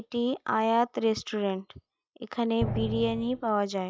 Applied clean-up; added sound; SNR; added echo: classical method log-MMSE.